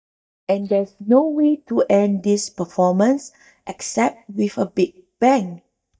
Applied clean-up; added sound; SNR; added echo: neural mask model DeepFilterNet 3.